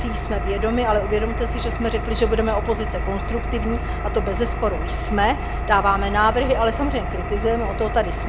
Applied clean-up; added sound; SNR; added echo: none; Engine; 2 dB; none.